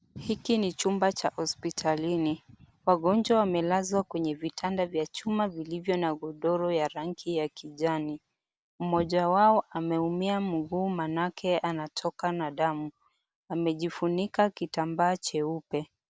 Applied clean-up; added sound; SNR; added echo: none; none; none; none.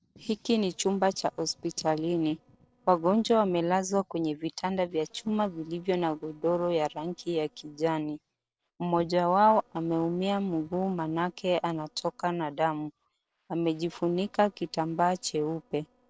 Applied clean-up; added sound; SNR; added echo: neural separator model SepFormer DNS4.